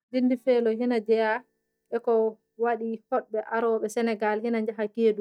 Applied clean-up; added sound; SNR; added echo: neural mask model DeepFilterNet 3.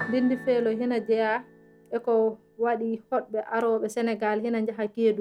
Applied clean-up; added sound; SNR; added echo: none; Piano + Strum; 19 dB; none.